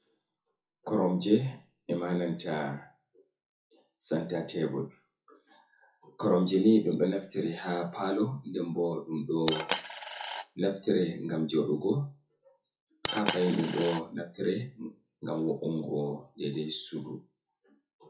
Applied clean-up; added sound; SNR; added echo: classical method WPE with log-MMSE.